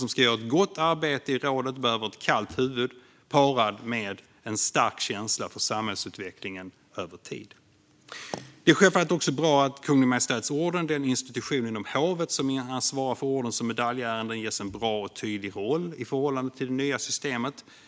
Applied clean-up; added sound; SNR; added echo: none; none; none; none.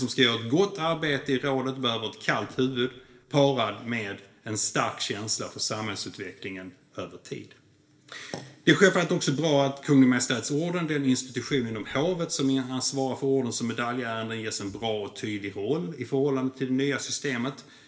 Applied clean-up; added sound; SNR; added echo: neural separator model SepFormer DNS4.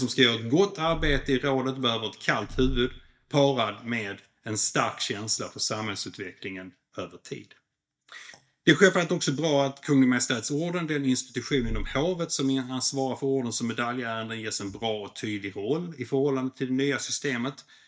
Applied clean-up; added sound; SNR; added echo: neural mask model DeepFilterNet 3.